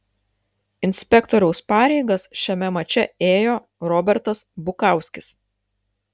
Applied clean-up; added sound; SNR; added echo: none; none; none; none.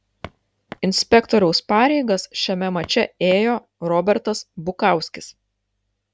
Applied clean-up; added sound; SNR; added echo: none; Walk, footsteps; 18 dB; none.